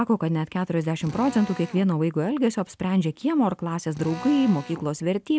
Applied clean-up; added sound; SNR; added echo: none; Drill; 19 dB; none.